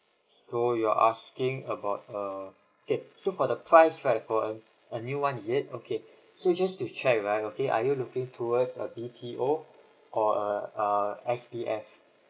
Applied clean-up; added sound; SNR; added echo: neural mask model Resemble Enhance denoiser.